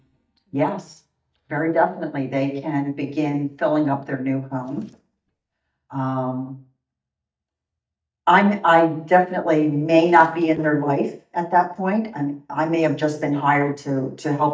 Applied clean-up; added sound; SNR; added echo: neural mask model DeepFilterNet 3.